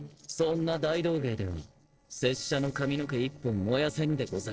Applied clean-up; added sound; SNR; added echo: neural separator model SepFormer DNS4.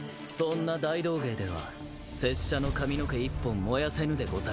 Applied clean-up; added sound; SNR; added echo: none; none; none; none.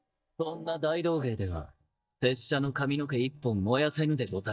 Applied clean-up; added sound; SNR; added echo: neural mask model DeepFilterNet 3.